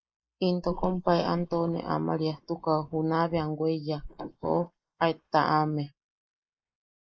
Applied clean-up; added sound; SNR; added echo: neural mask model Resemble Enhance denoiser.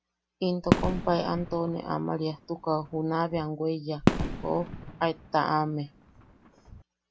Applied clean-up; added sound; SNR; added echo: none; Fireworks; 3 dB; none.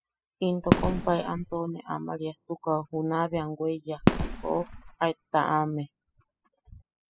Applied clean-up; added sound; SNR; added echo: classical method spectral subtraction.